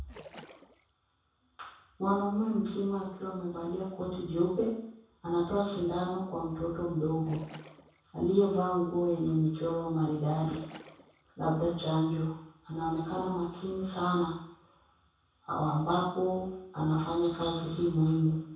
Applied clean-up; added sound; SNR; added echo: none; Splash, splatter; 20 dB; reverberation time 0.7 s.